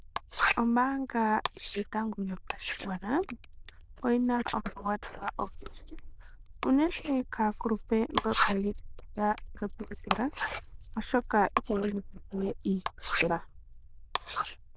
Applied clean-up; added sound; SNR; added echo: neural diffusion model UNIVERSE++.